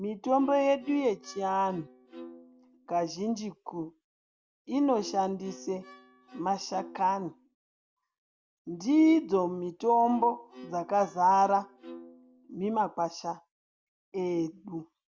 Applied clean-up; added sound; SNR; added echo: none; Bowed string instrument; 19 dB; none.